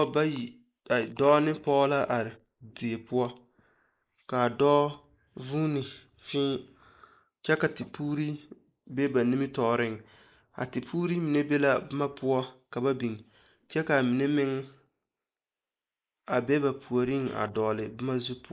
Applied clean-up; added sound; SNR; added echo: neural mask model Resemble Enhance denoiser.